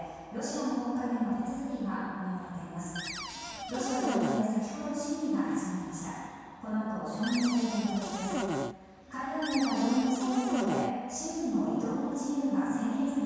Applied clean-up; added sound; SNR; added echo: none; Cupboard open or close; 4 dB; reverberation time 2.1 s.